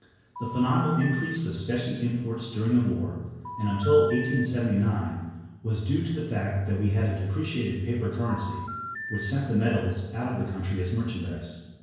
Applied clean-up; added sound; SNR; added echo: none; Telephone; 9 dB; reverberation time 1.0 s.